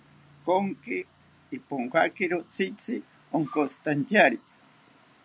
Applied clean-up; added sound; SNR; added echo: none; none; none; none.